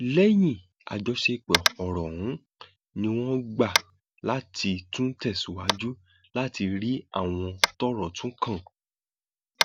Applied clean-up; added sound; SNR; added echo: none; Tap; 5 dB; none.